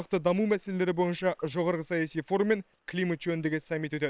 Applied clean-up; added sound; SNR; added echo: neural separator model SepFormer WHAM!.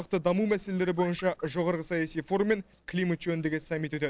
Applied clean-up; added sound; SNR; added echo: neural separator model SepFormer DNS4.